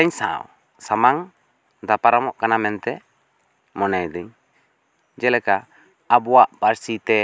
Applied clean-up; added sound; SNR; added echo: none; none; none; none.